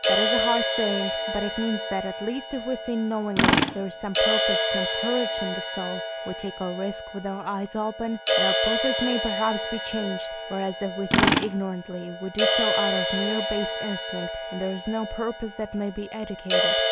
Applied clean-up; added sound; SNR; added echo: none; Tools + Crash cymbal; -4 dB; none.